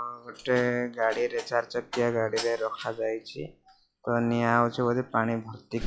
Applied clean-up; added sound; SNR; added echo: classical method log-MMSE.